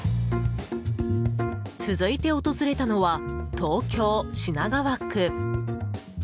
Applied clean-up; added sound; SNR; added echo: none; none; none; none.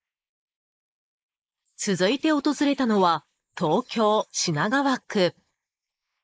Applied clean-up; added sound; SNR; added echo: neural mask model Resemble Enhance denoiser.